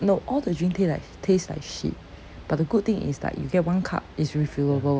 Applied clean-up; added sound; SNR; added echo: none; none; none; none.